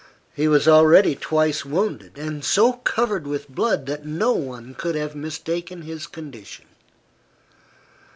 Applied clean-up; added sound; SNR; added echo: none; none; none; none.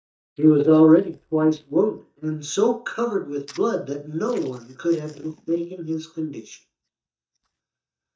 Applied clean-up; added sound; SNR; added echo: neural mask model DeepFilterNet 3.